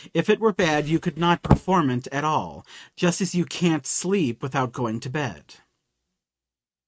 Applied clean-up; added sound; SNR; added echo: neural mask model RNNoise.